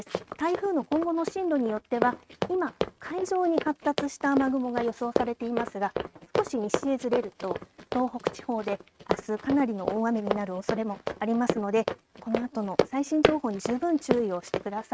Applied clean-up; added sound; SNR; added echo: neural mask model RNNoise.